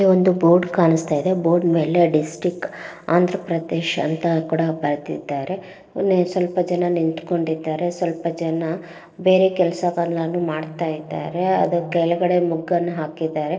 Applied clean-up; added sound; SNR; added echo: neural separator model SepFormer DNS4.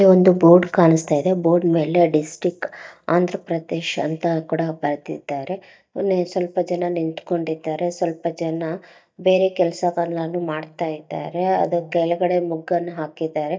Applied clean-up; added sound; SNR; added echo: neural mask model DeepFilterNet 3.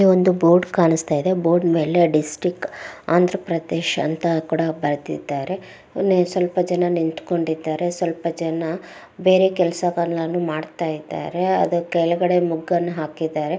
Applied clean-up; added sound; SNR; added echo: none; none; none; none.